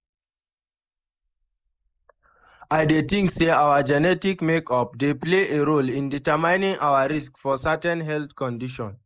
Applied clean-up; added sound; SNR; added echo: neural mask model Resemble Enhance denoiser.